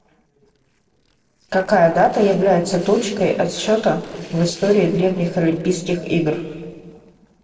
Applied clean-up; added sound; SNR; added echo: neural separator model SepFormer DNS4.